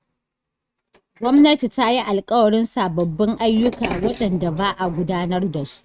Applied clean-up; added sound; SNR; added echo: neural mask model RNNoise.